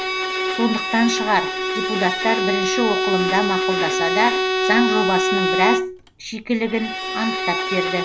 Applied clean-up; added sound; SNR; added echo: none; Bowed string instrument; -1 dB; none.